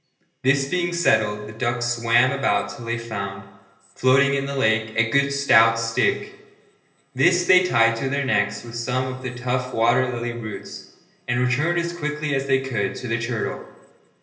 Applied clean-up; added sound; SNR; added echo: none; none; none; reverberation time 1.4 s.